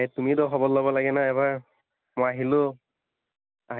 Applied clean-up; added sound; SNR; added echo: none; none; none; none.